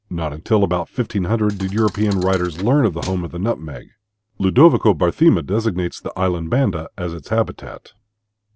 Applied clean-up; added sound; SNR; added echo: none; Thump, thud; 19 dB; none.